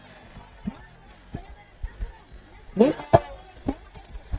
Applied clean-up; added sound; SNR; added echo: neural mask model DeepFilterNet 3.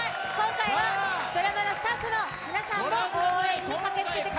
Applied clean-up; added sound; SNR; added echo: none; none; none; none.